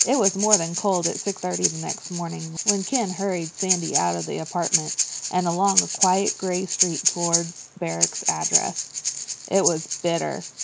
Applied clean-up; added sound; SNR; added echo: neural mask model Resemble Enhance denoiser.